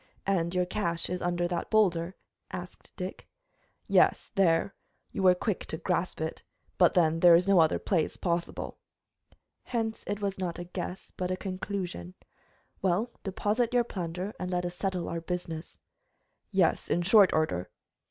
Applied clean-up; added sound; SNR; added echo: none; none; none; none.